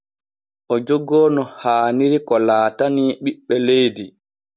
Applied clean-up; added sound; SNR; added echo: none; none; none; none.